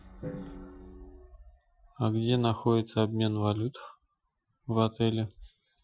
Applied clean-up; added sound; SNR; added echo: classical method Wiener filter.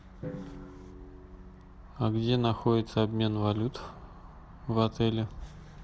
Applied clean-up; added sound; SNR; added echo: none; Drum; 19 dB; none.